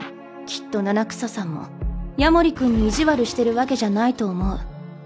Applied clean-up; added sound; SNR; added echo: none; Engine; 17 dB; none.